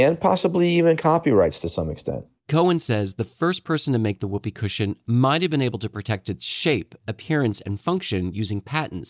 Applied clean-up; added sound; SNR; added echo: none; none; none; none.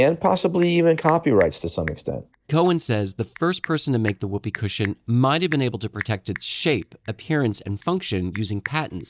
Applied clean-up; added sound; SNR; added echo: neural mask model DeepFilterNet 3.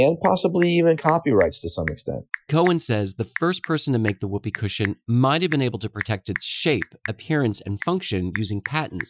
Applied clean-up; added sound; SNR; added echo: classical method Wiener filter.